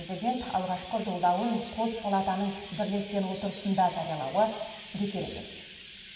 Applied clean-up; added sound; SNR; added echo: none; Chirp, tweet; 13 dB; reverberation time 2.1 s.